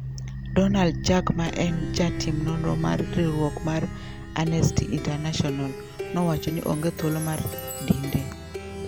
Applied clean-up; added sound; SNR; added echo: none; Plucked string instrument; 7 dB; none.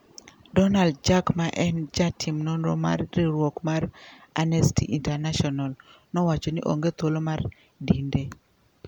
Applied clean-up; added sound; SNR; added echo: none; none; none; none.